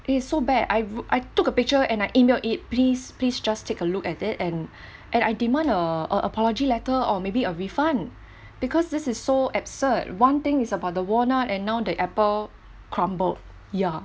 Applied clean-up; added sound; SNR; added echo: none; none; none; none.